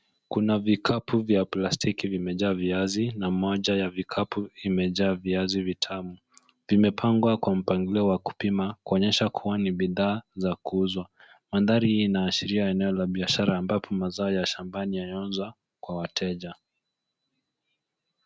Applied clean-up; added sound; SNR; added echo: none; none; none; none.